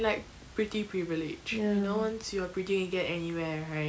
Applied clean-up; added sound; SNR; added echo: none; none; none; none.